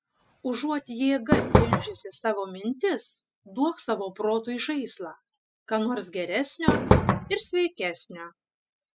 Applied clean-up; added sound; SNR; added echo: classical method spectral subtraction.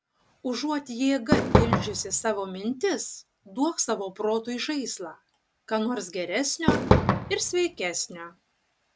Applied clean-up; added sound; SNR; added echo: none; Fireworks; -5 dB; none.